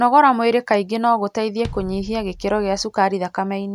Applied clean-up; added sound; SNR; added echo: none; Bass drum; 17 dB; none.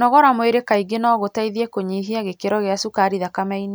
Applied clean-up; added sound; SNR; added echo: none; none; none; none.